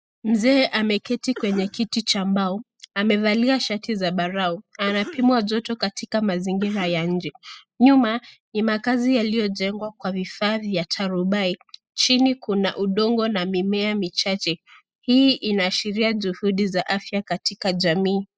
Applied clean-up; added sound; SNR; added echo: classical method spectral subtraction.